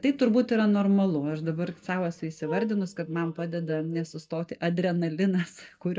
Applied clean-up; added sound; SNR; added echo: neural mask model DeepFilterNet 3.